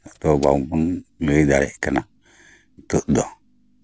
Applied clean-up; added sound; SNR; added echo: none; none; none; none.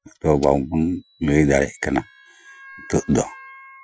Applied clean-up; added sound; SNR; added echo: classical method Wiener filter.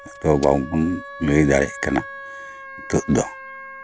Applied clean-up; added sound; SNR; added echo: none; Wind instrument, woodwind instrument; 15 dB; none.